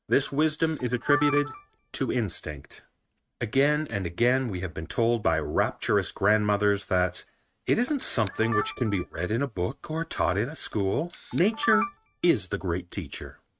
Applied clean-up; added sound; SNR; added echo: neural mask model RNNoise.